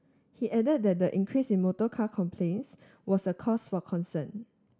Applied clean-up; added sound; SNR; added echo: none; none; none; none.